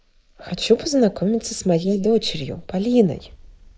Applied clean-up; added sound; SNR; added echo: neural mask model Resemble Enhance denoiser.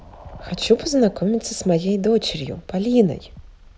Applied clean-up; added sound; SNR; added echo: none; none; none; none.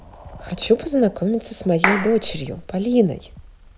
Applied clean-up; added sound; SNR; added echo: none; Clapping; 5 dB; none.